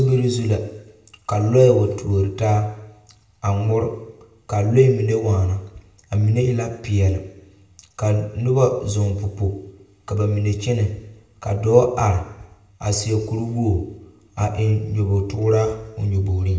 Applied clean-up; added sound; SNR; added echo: none; none; none; reverberation time 0.8 s.